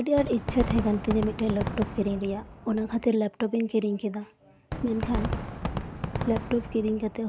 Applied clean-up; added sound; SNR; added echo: none; Fireworks; 7 dB; none.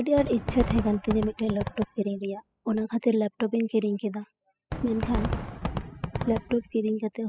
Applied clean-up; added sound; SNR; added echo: classical method spectral subtraction.